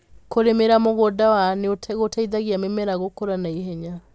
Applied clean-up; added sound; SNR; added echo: none; none; none; none.